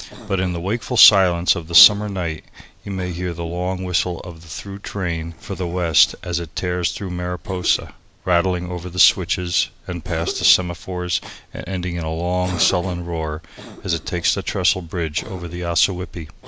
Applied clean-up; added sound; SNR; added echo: none; Cough; 20 dB; none.